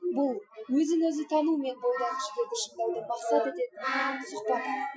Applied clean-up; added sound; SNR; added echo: classical method Wiener filter.